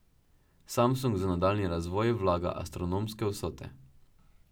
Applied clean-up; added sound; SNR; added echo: none; none; none; none.